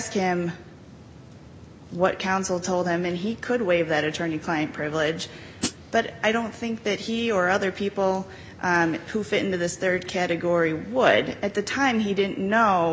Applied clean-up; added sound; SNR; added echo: none; Hi-hat; 6 dB; none.